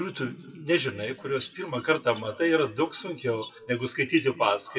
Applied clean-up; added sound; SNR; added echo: classical method WPE with log-MMSE.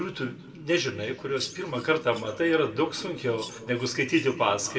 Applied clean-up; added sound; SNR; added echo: none; Bird vocalization, bird call, bird song; 19 dB; reverberation time 1.6 s.